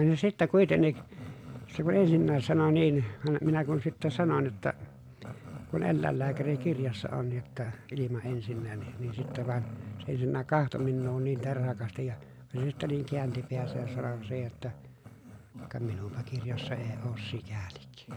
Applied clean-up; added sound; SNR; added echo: none; Growling; 12 dB; none.